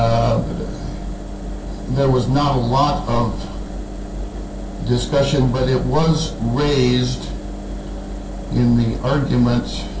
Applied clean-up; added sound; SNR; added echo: none; Engine; 8 dB; reverberation time 0.2 s.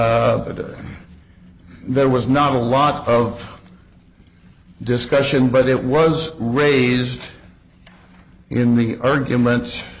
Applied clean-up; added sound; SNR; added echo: none; none; none; none.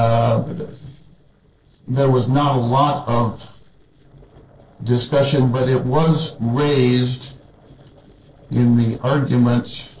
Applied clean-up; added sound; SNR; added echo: neural separator model SepFormer DNS4.